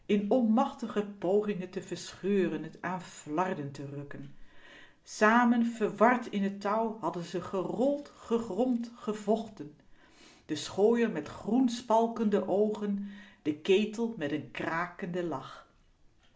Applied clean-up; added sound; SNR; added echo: none; none; none; none.